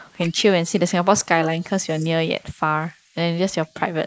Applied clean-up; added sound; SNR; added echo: neural mask model Resemble Enhance denoiser.